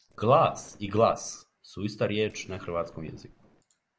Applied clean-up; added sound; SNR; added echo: neural separator model SepFormer DNS4.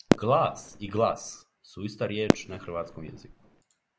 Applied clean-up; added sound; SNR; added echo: none; Fireworks; 0 dB; none.